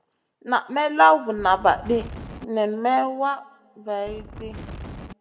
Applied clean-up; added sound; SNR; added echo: none; Wind; 13 dB; reverberation time 1.3 s.